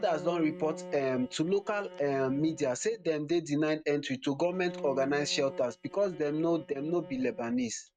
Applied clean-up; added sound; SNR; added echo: neural mask model RNNoise.